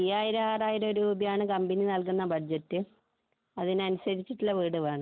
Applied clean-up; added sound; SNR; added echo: none; none; none; none.